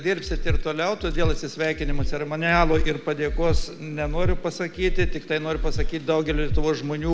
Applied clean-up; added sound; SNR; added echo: none; Breathing; 0 dB; none.